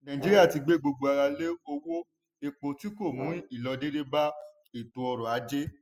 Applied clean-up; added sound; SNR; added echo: classical method spectral subtraction.